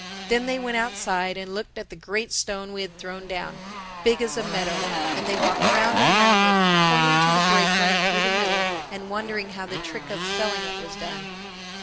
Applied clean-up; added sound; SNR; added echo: none; Motorcycle; -5 dB; none.